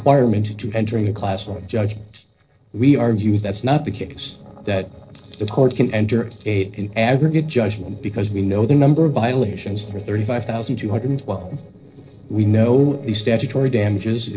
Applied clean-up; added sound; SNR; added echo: neural separator model SepFormer DNS4.